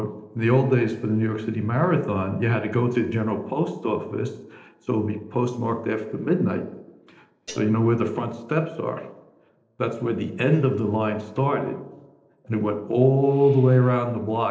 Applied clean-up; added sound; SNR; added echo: neural separator model SepFormer DNS4.